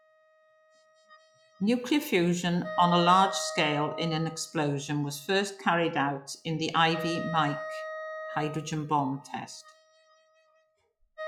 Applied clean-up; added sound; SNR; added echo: classical method log-MMSE.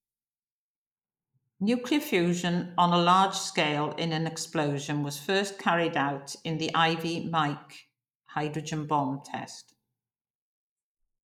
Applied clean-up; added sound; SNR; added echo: neural mask model Resemble Enhance denoiser.